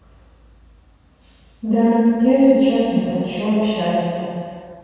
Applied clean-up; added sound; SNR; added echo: none; none; none; reverberation time 2.1 s.